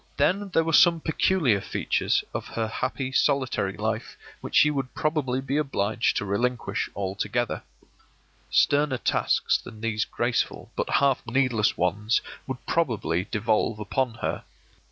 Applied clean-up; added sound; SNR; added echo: none; none; none; none.